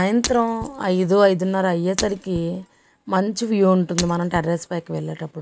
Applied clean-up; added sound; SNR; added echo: none; Shatter; 13 dB; none.